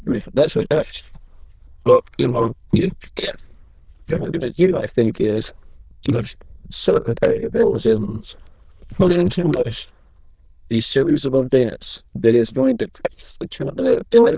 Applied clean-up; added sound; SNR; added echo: neural diffusion model UNIVERSE++.